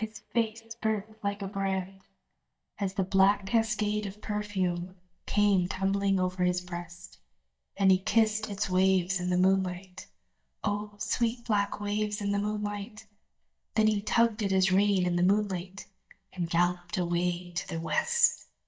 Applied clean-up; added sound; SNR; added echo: neural mask model DeepFilterNet 3.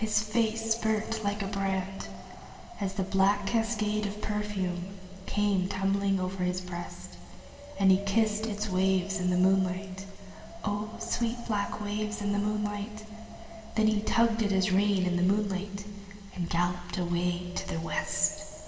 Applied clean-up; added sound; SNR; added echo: none; Wind; 18 dB; reverberation time 2.2 s.